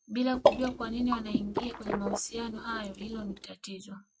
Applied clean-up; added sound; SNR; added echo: neural mask model RNNoise.